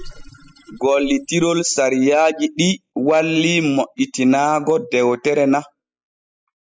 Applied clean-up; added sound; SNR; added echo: classical method spectral subtraction.